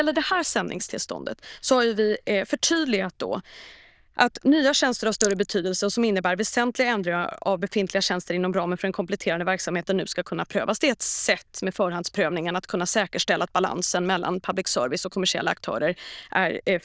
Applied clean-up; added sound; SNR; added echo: neural diffusion model UNIVERSE++.